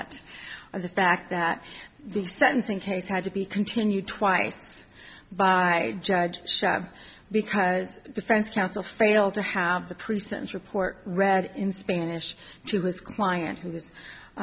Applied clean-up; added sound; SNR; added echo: none; none; none; none.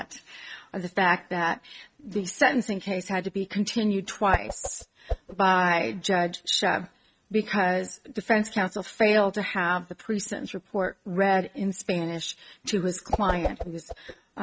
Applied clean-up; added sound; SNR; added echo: neural mask model RNNoise.